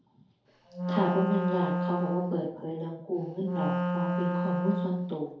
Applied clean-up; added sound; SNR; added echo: none; Wind instrument, woodwind instrument; -2 dB; reverberation time 2.3 s.